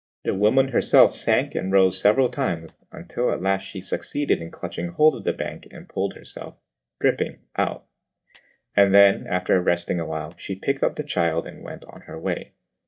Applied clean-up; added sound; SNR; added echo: neural mask model DeepFilterNet 3.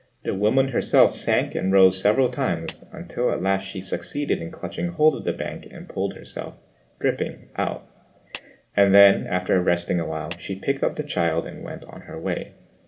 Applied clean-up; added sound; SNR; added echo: none; Clapping; 20 dB; reverberation time 0.8 s.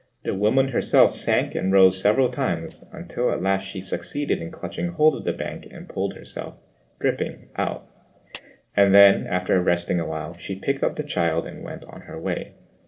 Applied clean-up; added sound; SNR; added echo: neural separator model SepFormer DNS4.